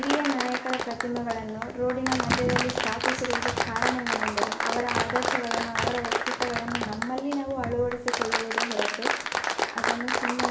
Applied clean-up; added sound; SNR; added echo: none; Applause; -1 dB; reverberation time 0.8 s.